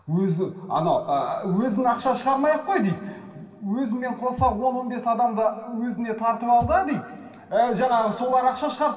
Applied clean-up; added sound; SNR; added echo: none; Thump, thud; 13 dB; reverberation time 2.5 s.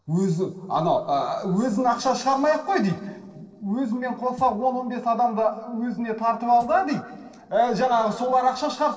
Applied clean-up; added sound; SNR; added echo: neural separator model SepFormer DNS4.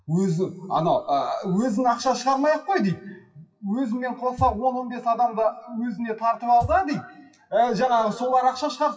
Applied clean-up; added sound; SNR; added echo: classical method WPE with log-MMSE.